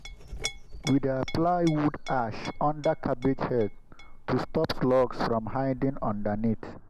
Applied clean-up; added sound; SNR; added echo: none; Chink, clink; 10 dB; none.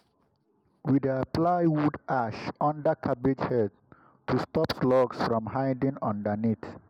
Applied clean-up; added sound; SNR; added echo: none; none; none; none.